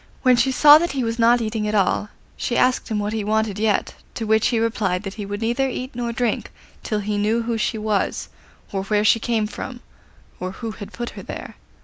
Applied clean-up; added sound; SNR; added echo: none; none; none; none.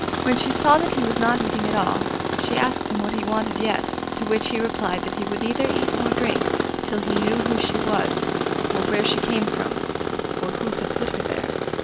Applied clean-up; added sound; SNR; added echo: none; Tools; -2 dB; none.